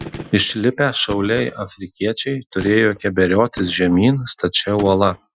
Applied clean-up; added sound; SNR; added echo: classical method Wiener filter.